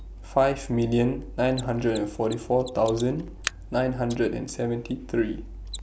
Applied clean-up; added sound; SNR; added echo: none; Mechanisms; 18 dB; none.